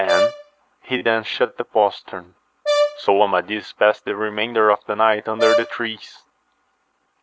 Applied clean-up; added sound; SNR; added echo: none; Brass instrument; 2 dB; none.